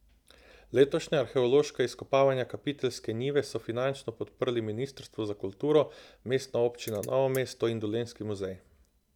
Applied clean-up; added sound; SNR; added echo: none; Ratchet, pawl; 18 dB; none.